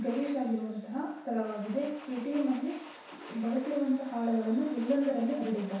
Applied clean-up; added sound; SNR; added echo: none; Domestic sounds, home sounds; 19 dB; reverberation time 0.7 s.